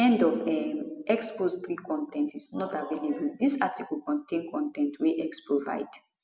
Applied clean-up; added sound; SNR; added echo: none; none; none; none.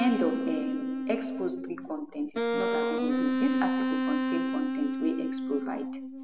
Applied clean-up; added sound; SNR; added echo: none; Wind instrument, woodwind instrument; -2 dB; none.